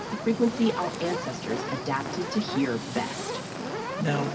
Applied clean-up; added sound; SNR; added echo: none; Fire; 4 dB; reverberation time 1.7 s.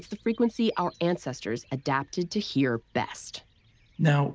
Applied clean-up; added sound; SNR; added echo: none; none; none; none.